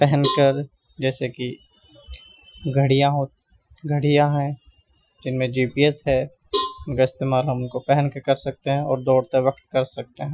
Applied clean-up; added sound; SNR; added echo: classical method Wiener filter.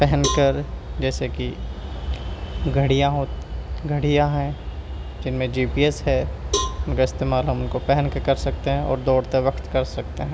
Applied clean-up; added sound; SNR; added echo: none; Cowbell; 10 dB; none.